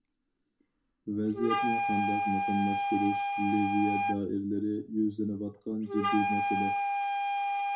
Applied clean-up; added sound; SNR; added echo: none; Wind instrument, woodwind instrument; -1 dB; reverberation time 0.2 s.